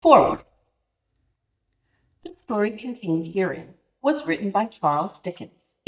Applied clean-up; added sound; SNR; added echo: neural mask model DeepFilterNet 3.